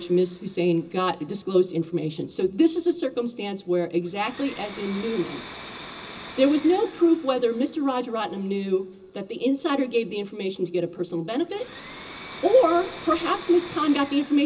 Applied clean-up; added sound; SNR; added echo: none; Domestic sounds, home sounds; 18 dB; reverberation time 0.2 s.